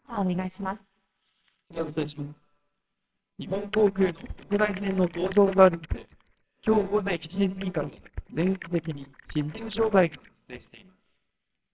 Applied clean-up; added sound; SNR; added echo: neural separator model SepFormer WHAMR!.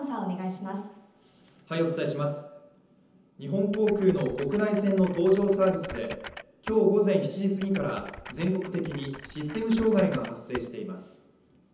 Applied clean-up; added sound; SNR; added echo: none; Typing; 16 dB; reverberation time 0.9 s.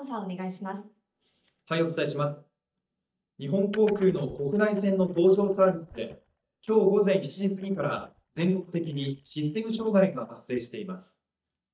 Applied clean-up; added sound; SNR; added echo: neural mask model DeepFilterNet 3.